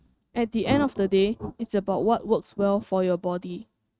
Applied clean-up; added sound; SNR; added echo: neural mask model RNNoise.